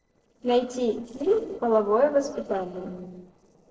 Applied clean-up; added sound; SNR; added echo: neural separator model SepFormer DNS4.